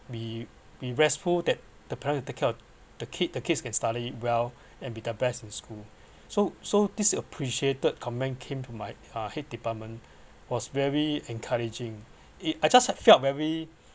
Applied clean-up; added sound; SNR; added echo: none; none; none; none.